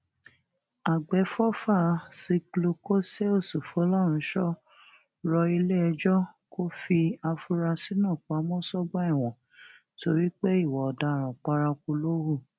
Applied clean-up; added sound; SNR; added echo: none; none; none; none.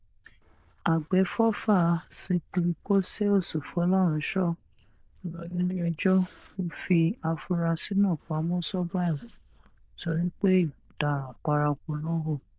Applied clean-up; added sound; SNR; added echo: neural diffusion model UNIVERSE++.